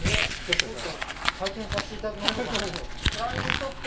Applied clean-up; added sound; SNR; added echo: none; Crumpling, crinkling; -5 dB; reverberation time 0.3 s.